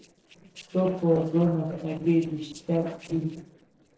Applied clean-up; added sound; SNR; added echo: neural separator model SepFormer DNS4.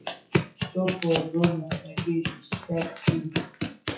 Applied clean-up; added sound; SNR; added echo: classical method WPE with log-MMSE.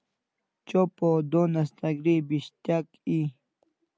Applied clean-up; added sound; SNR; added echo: none; none; none; none.